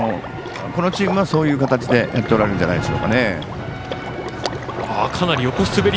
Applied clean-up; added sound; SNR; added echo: none; Water / Liquid; 11 dB; none.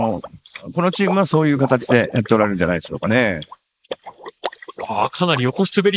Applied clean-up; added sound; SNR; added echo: neural mask model Resemble Enhance denoiser.